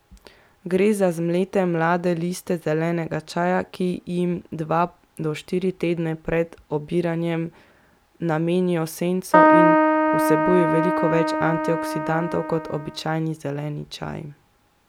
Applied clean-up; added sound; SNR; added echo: none; Keyboard (musical); -4 dB; none.